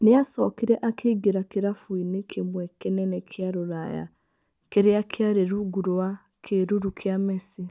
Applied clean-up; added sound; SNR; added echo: none; none; none; none.